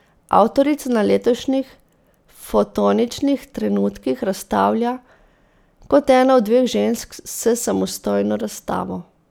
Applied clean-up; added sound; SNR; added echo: none; none; none; none.